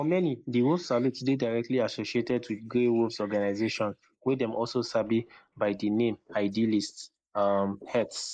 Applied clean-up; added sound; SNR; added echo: neural mask model Resemble Enhance denoiser.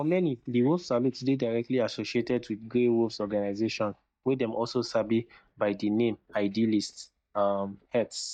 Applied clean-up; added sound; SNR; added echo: neural mask model DeepFilterNet 3.